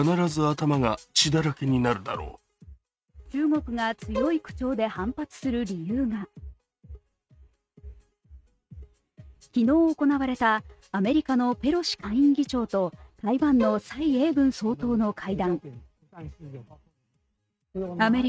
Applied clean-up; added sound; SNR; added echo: neural mask model RNNoise.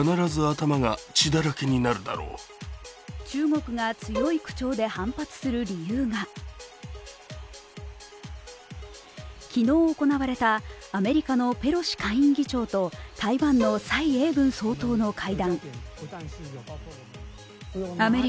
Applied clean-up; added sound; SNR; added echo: none; Bowed string instrument; 9 dB; none.